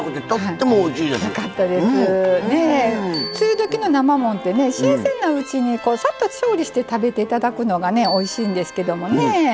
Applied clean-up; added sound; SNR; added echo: none; Bicycle bell + Trumpet; 19 dB; none.